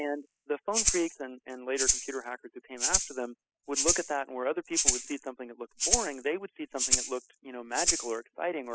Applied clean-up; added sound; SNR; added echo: classical method spectral subtraction.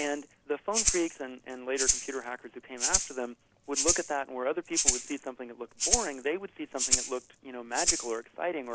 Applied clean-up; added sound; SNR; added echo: none; Rattle (instrument); -3 dB; none.